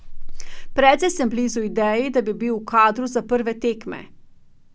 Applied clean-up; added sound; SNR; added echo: none; none; none; none.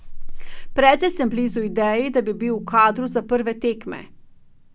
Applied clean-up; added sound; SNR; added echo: none; Telephone; 19 dB; none.